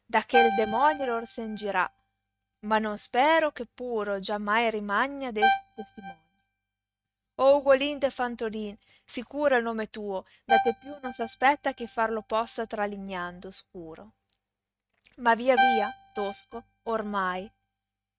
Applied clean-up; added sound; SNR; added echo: neural mask model RNNoise.